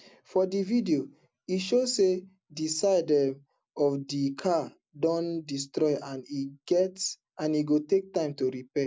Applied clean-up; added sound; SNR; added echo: none; none; none; none.